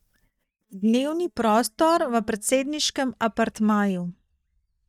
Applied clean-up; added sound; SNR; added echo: neural mask model DeepFilterNet 3.